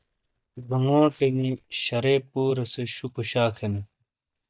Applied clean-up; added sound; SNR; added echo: neural mask model DeepFilterNet 3.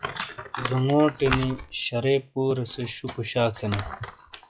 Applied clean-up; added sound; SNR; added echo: classical method log-MMSE.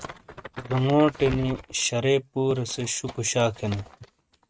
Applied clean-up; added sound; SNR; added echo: neural mask model RNNoise.